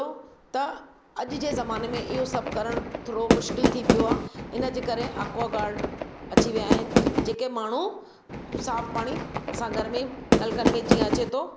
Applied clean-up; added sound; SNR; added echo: none; Fireworks; -4 dB; none.